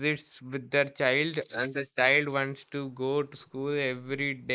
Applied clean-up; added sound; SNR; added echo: neural mask model Resemble Enhance denoiser.